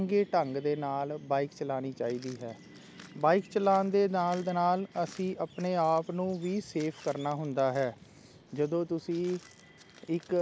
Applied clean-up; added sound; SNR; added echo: none; none; none; none.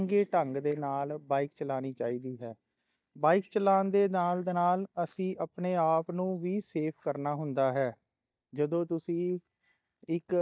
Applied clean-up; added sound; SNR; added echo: neural mask model DeepFilterNet 3.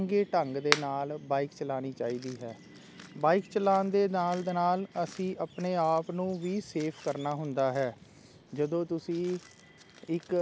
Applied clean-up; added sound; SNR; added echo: none; Finger snapping; 4 dB; none.